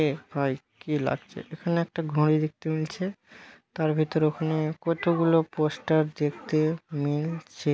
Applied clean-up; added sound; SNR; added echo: none; none; none; none.